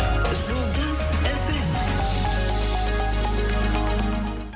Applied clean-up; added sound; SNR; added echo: none; none; none; none.